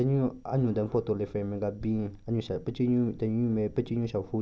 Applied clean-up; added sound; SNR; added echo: none; none; none; none.